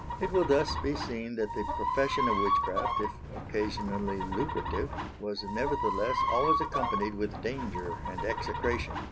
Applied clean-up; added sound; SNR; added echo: none; Chicken, rooster; 0 dB; none.